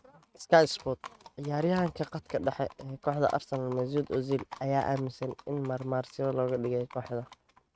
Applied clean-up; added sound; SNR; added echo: neural mask model RNNoise.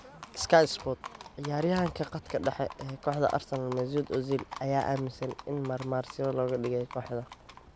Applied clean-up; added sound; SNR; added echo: none; Livestock, farm animals, working animals; 16 dB; none.